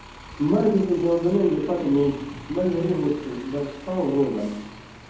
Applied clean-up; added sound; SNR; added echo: none; Bus; 18 dB; reverberation time 1.2 s.